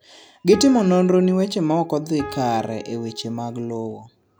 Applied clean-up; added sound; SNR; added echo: none; Piano; 17 dB; none.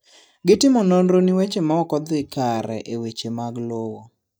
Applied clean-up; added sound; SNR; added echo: neural mask model DeepFilterNet 3.